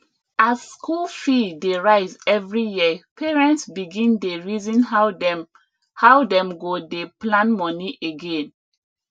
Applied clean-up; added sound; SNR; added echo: none; none; none; none.